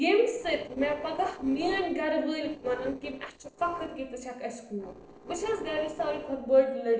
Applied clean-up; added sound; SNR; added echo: neural separator model SepFormer DNS4.